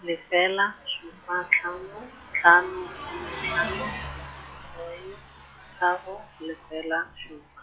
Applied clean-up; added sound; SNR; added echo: classical method log-MMSE.